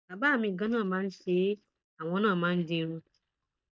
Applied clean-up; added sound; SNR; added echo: neural mask model DeepFilterNet 3.